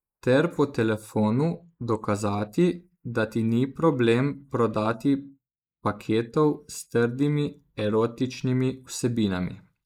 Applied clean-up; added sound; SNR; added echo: neural mask model Resemble Enhance denoiser.